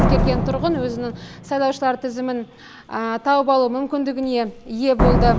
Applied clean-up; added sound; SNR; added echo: none; Slam; 2 dB; none.